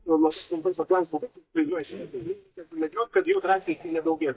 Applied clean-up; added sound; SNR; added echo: neural mask model DeepFilterNet 3.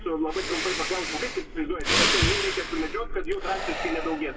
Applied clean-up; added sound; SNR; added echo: none; Breathing; -2 dB; reverberation time 1.1 s.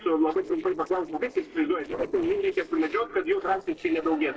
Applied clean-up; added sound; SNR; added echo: neural separator model SepFormer DNS4.